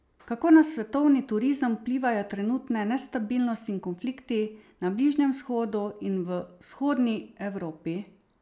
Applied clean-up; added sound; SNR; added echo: none; none; none; none.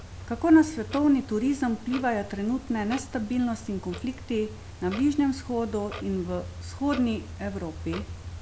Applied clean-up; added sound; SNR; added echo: none; Clock; 12 dB; none.